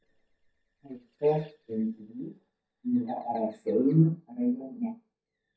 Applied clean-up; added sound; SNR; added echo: neural mask model DeepFilterNet 3.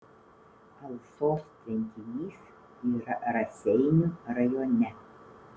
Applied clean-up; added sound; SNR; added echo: none; none; none; none.